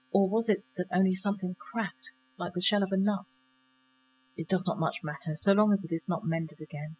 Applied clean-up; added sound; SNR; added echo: classical method spectral subtraction.